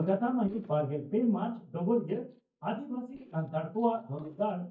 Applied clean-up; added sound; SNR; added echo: neural mask model DeepFilterNet 3.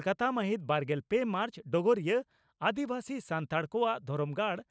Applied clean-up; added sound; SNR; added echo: none; none; none; none.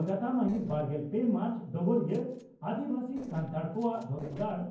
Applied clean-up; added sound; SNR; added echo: neural separator model SepFormer DNS4.